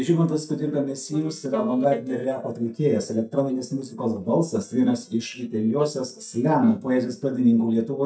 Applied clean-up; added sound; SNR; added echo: neural mask model DeepFilterNet 3.